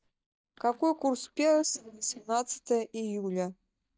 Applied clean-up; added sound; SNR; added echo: neural mask model DeepFilterNet 3.